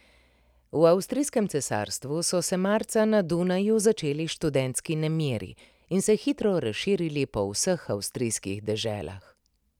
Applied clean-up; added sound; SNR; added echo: none; none; none; none.